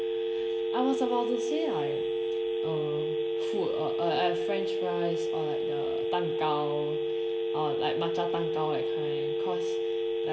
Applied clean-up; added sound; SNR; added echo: none; Telephone; -5 dB; reverberation time 2.7 s.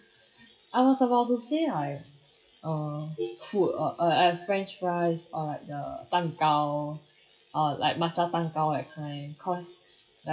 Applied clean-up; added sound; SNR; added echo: classical method WPE with log-MMSE.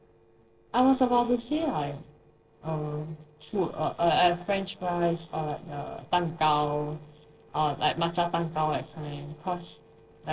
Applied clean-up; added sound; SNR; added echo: neural separator model SepFormer DNS4.